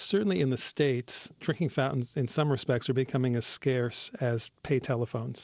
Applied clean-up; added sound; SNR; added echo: none; none; none; none.